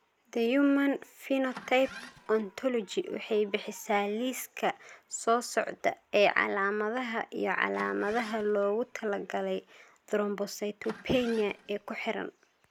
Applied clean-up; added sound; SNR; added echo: none; Engine starting; 18 dB; none.